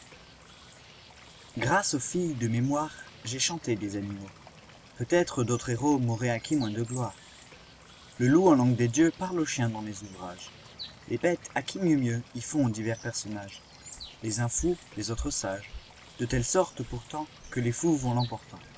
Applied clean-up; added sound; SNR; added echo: none; Water / Bird; 20 dB; none.